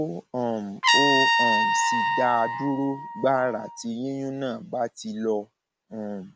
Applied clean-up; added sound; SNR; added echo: none; Trumpet; -1 dB; none.